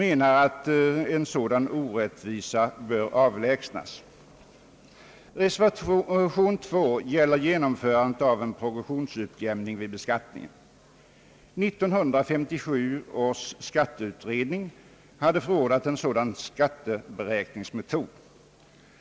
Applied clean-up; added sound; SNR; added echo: none; none; none; none.